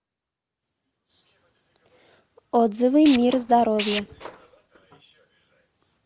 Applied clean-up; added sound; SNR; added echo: none; Tools; 11 dB; none.